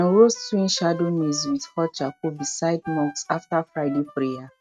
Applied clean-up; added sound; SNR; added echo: neural mask model RNNoise.